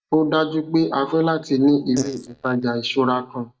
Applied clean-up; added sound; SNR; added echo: neural mask model DeepFilterNet 3.